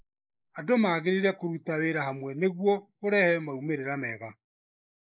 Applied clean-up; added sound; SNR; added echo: neural mask model Resemble Enhance denoiser.